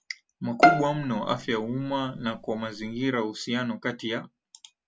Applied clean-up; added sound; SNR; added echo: none; Bowed string instrument; -2 dB; none.